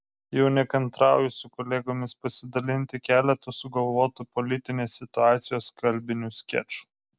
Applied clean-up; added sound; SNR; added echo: none; none; none; none.